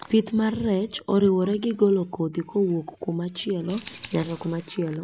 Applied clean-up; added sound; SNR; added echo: neural mask model Resemble Enhance denoiser.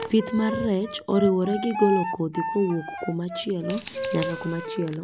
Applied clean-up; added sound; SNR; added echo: none; Wind instrument, woodwind instrument + Scissors; 7 dB; none.